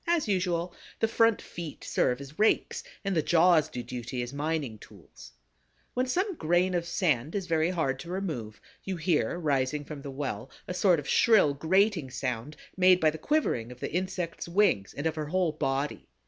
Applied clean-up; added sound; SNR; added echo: none; none; none; none.